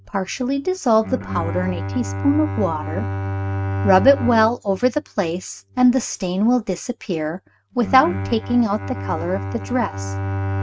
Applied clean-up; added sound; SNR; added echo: neural mask model RNNoise.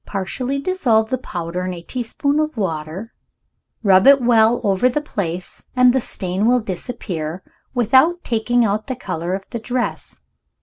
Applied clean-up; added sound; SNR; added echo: none; none; none; none.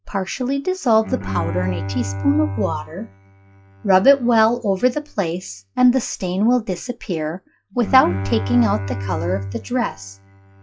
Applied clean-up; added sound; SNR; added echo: classical method log-MMSE.